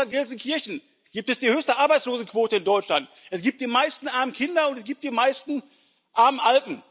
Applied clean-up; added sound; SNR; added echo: none; none; none; none.